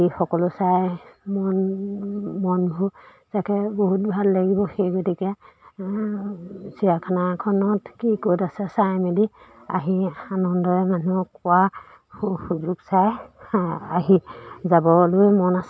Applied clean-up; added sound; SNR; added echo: none; none; none; none.